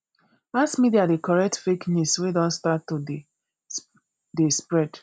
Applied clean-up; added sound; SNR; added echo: none; none; none; none.